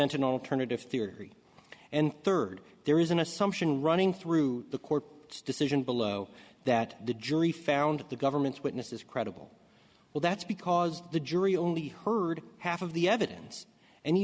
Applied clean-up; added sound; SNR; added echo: none; none; none; none.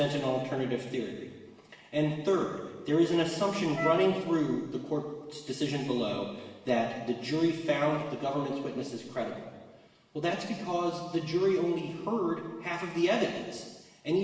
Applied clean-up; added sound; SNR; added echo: none; Wind instrument, woodwind instrument; 6 dB; reverberation time 1.2 s.